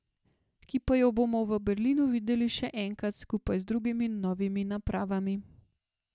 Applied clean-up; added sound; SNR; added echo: none; none; none; none.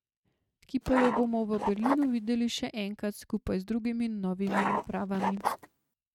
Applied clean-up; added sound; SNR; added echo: neural mask model RNNoise.